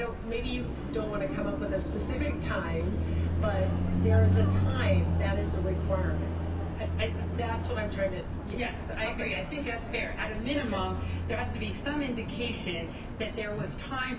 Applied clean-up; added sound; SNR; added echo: none; Car passing by; -4 dB; reverberation time 0.1 s.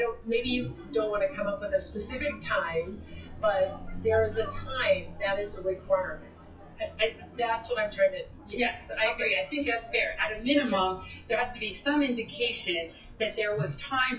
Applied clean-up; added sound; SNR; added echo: classical method WPE with log-MMSE.